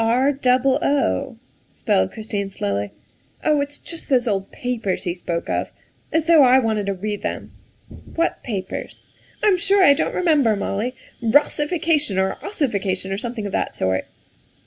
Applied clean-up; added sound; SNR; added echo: none; none; none; none.